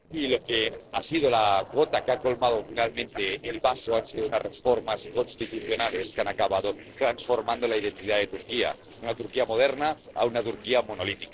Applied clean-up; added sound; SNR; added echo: neural separator model SepFormer DNS4.